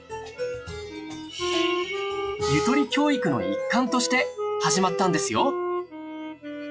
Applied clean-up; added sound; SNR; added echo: classical method log-MMSE.